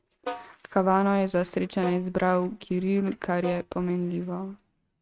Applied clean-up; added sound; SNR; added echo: neural mask model RNNoise.